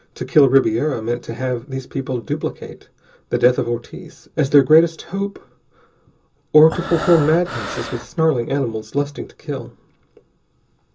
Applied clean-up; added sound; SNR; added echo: none; Breathing; 8 dB; reverberation time 0.2 s.